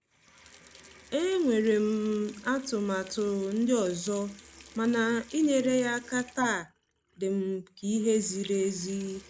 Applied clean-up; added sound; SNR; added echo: none; Sink (filling or washing) / Water tap, faucet; 20 dB; none.